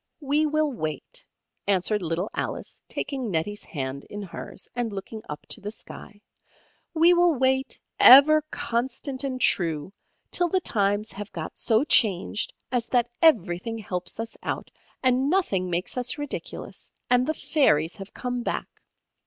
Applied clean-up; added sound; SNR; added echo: none; none; none; none.